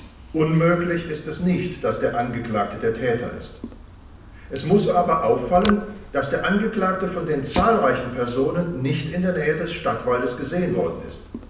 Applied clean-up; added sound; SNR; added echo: none; Fire; 15 dB; reverberation time 0.8 s.